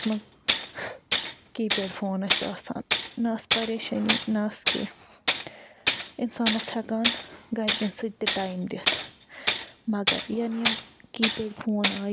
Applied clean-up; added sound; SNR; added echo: none; Tools; 0 dB; none.